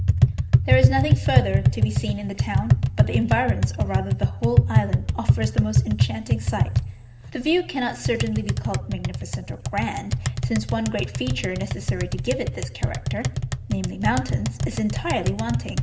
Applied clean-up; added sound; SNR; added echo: none; Tap; -5 dB; reverberation time 1.2 s.